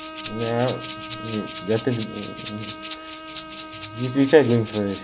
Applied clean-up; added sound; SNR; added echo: none; Bowed string instrument + Rattle (instrument); 12 dB; none.